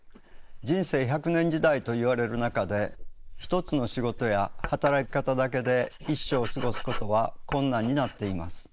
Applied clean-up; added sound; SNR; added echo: neural mask model Resemble Enhance denoiser.